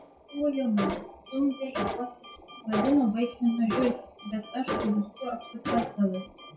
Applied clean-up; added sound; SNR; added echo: classical method WPE with log-MMSE.